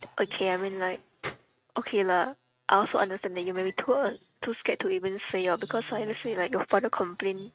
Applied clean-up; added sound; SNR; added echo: neural mask model RNNoise.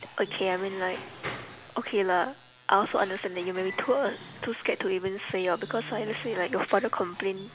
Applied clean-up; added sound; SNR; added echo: none; Squeak / Wood; 16 dB; none.